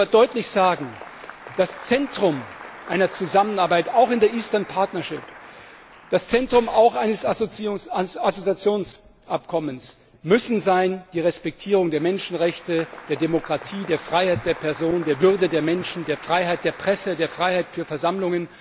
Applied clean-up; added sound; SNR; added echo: none; Applause; 19 dB; none.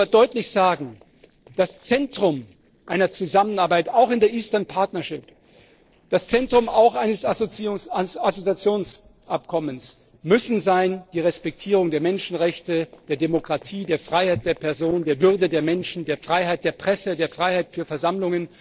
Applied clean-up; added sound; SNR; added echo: neural separator model SepFormer DNS4.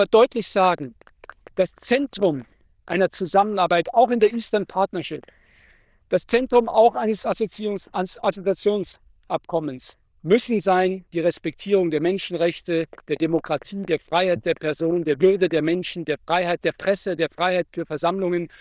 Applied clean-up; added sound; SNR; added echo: neural diffusion model UNIVERSE++.